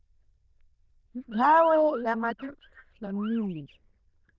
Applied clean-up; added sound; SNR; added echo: neural diffusion model UNIVERSE++.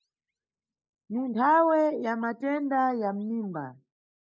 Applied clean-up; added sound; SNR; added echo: neural mask model Resemble Enhance denoiser.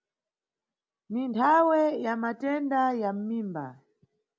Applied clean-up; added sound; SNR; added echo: none; none; none; none.